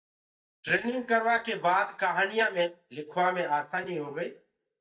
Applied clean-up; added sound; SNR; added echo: neural mask model DeepFilterNet 3.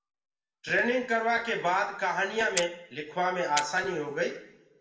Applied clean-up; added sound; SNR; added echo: none; Clock; 10 dB; reverberation time 0.7 s.